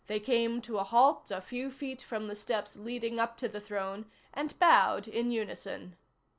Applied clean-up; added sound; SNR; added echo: none; none; none; none.